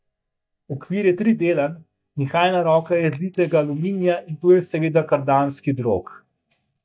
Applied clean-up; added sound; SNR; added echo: neural mask model DeepFilterNet 3.